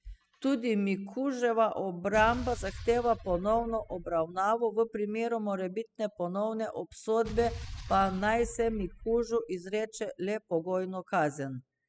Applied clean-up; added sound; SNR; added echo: classical method spectral subtraction.